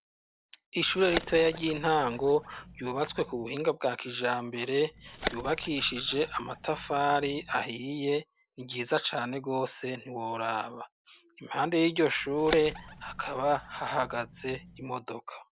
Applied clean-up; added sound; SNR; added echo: none; Bird; 12 dB; none.